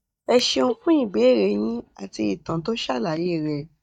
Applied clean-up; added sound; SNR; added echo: neural mask model DeepFilterNet 3.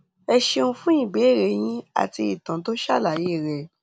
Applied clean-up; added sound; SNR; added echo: none; none; none; none.